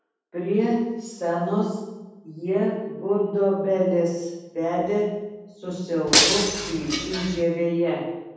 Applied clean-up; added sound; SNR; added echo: none; Shatter; -2 dB; reverberation time 1.1 s.